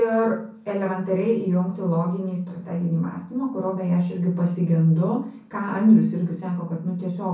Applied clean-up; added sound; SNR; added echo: none; none; none; reverberation time 0.6 s.